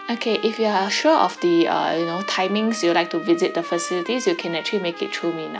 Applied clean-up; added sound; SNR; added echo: none; Trumpet; 13 dB; none.